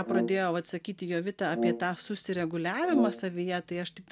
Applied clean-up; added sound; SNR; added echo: none; Brass instrument; 4 dB; none.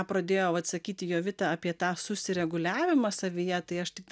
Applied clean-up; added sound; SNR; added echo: none; none; none; none.